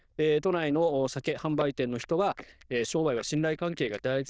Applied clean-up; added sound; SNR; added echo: neural diffusion model UNIVERSE++.